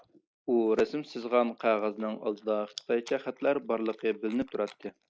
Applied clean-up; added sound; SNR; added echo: neural mask model Resemble Enhance denoiser.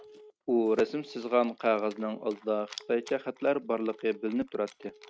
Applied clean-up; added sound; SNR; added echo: neural mask model RNNoise.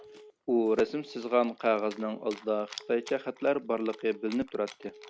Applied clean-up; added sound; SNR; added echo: none; Telephone + Chewing, mastication; 20 dB; none.